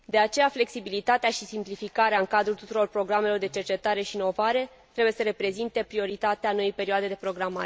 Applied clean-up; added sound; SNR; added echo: none; none; none; none.